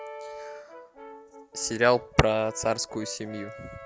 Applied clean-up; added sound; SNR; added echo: none; Brass instrument; 14 dB; none.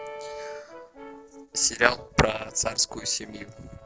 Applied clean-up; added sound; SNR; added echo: neural separator model SepFormer DNS4.